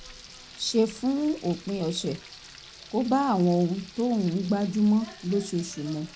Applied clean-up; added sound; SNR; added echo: none; Frying (food); 19 dB; none.